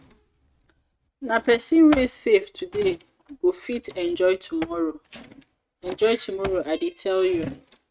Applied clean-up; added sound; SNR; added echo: neural mask model RNNoise.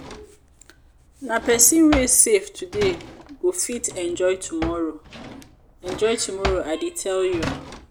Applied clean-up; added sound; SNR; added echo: none; Drawer open or close; 11 dB; none.